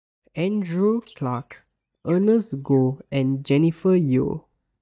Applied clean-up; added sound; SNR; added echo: neural mask model DeepFilterNet 3.